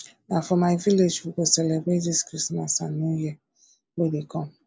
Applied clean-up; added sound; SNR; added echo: neural mask model Resemble Enhance denoiser.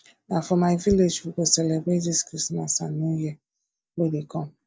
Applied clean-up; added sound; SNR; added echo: neural mask model DeepFilterNet 3.